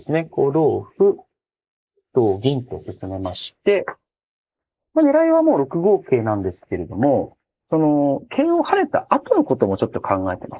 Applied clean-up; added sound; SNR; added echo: neural mask model Resemble Enhance denoiser.